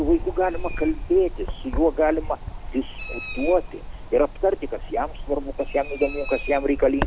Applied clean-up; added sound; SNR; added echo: none; Bird; 4 dB; none.